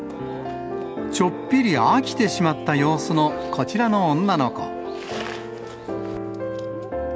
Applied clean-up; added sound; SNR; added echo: none; none; none; none.